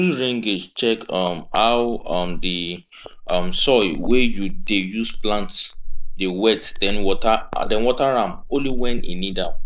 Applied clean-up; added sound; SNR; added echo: neural mask model Resemble Enhance denoiser.